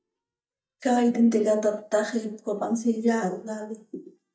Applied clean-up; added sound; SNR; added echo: neural mask model DeepFilterNet 3.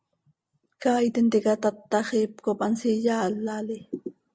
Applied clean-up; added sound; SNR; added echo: none; none; none; none.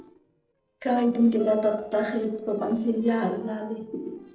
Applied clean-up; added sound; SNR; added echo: neural separator model SepFormer DNS4.